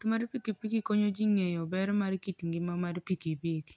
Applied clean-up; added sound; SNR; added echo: none; none; none; none.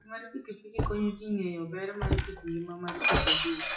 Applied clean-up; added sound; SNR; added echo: classical method WPE with log-MMSE.